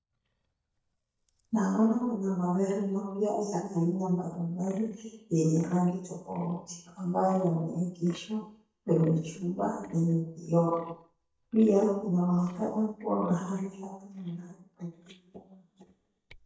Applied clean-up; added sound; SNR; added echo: neural mask model DeepFilterNet 3.